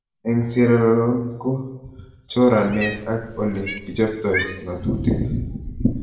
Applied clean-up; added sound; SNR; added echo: none; Cat; 11 dB; reverberation time 0.9 s.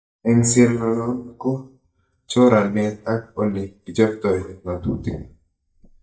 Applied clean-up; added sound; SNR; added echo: neural mask model DeepFilterNet 3.